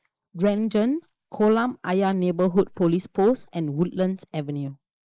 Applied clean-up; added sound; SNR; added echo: neural mask model Resemble Enhance denoiser.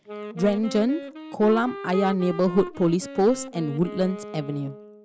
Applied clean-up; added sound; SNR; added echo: none; Wind instrument, woodwind instrument; 12 dB; none.